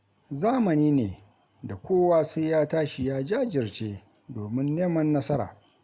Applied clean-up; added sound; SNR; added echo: none; none; none; none.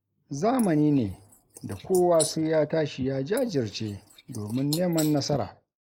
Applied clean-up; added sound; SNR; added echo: neural mask model Resemble Enhance denoiser.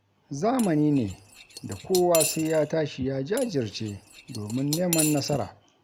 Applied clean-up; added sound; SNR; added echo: none; Cutlery, silverware / Dishes, pots, and pans; 9 dB; none.